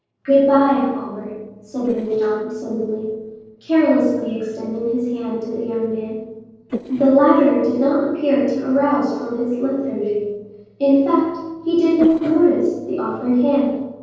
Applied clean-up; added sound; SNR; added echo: neural separator model SepFormer DNS4.